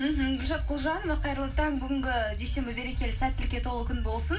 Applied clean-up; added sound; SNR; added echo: none; none; none; reverberation time 0.2 s.